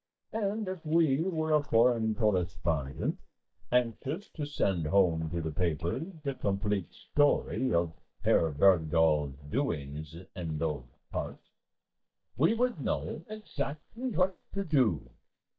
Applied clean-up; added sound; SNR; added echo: neural mask model DeepFilterNet 3.